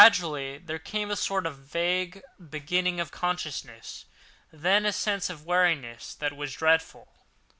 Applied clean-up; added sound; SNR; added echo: none; none; none; none.